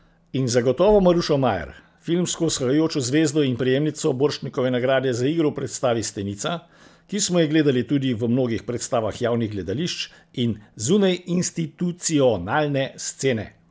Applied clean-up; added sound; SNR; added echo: none; none; none; none.